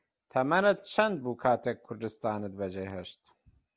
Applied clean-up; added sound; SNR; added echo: none; none; none; none.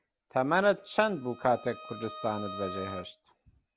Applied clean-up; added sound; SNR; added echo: none; Bowed string instrument; 14 dB; none.